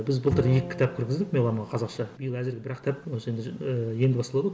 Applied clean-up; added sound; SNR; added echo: none; Bowed string instrument; 11 dB; none.